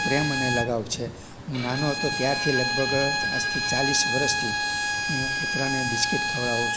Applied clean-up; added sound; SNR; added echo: none; Bowed string instrument; -1 dB; none.